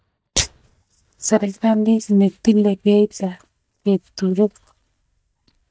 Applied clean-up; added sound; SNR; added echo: neural mask model DeepFilterNet 3.